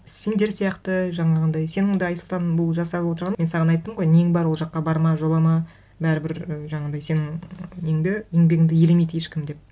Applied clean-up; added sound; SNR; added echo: none; none; none; none.